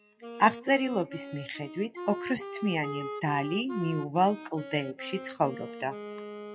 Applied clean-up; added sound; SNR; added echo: classical method WPE with log-MMSE.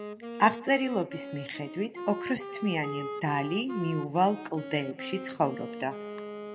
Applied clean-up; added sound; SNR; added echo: none; Wind instrument, woodwind instrument; 9 dB; reverberation time 2.1 s.